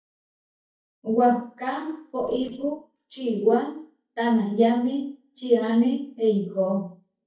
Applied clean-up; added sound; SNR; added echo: neural mask model DeepFilterNet 3.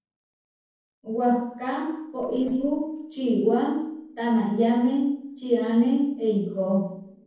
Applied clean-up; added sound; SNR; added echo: neural separator model SepFormer DNS4.